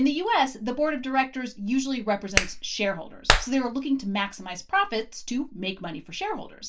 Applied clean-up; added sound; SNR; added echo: none; Clapping; 0 dB; reverberation time 0.2 s.